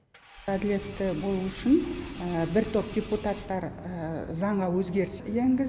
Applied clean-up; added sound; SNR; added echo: none; Engine / Car; 17 dB; none.